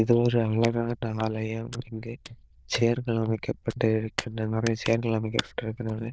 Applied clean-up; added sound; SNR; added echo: neural diffusion model UNIVERSE++.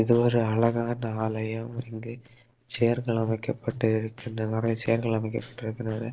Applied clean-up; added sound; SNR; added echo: neural separator model SepFormer DNS4.